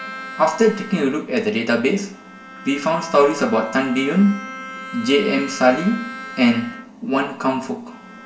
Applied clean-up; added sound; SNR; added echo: none; Bowed string instrument; 15 dB; reverberation time 0.2 s.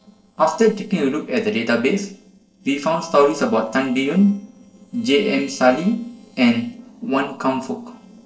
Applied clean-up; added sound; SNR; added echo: neural separator model SepFormer DNS4.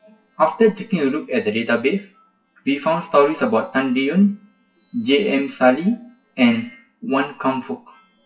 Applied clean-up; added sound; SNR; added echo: classical method WPE with log-MMSE.